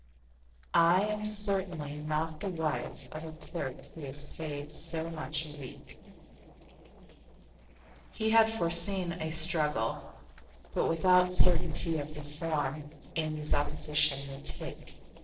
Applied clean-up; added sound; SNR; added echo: neural separator model SepFormer DNS4.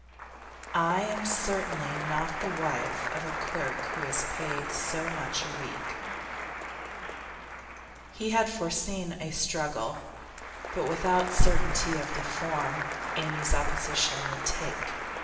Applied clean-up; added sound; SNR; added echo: none; Applause; 6 dB; reverberation time 1.3 s.